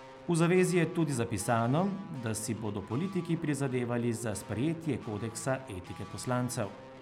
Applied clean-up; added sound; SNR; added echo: none; Guitar; 18 dB; none.